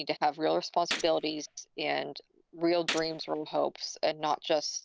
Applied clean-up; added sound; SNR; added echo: none; Gunshot, gunfire; 12 dB; none.